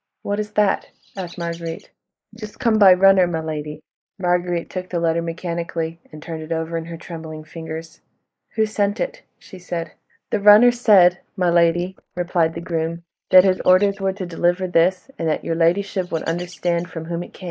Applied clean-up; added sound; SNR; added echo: neural mask model Resemble Enhance denoiser.